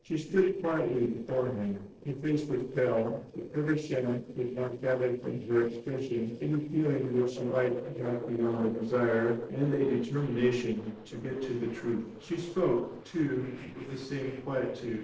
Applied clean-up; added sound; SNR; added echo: neural separator model SepFormer DNS4.